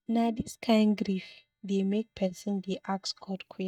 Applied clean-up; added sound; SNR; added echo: neural mask model DeepFilterNet 3.